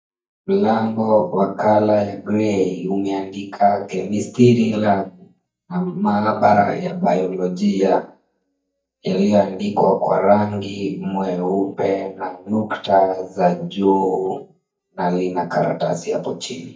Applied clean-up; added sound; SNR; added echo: neural mask model DeepFilterNet 3.